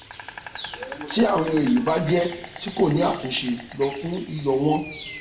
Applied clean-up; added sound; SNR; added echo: none; Insect; 15 dB; reverberation time 0.6 s.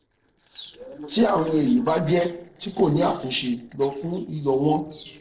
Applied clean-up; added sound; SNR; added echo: neural separator model SepFormer DNS4.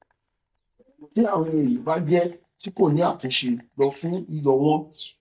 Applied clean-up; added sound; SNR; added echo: neural mask model DeepFilterNet 3.